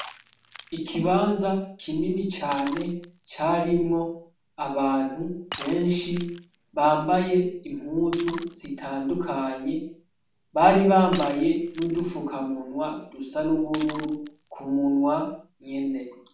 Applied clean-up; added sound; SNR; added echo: none; Shatter; 18 dB; reverberation time 0.5 s.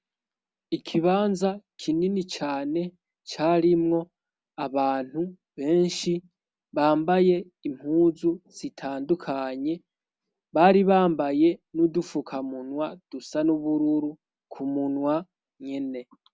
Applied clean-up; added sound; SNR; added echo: none; none; none; none.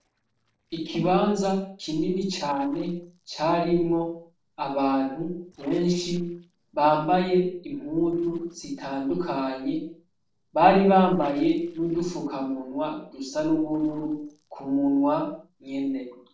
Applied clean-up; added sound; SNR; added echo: neural separator model SepFormer DNS4.